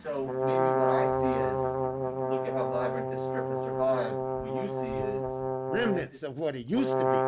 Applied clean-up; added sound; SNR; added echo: none; Brass instrument; -4 dB; none.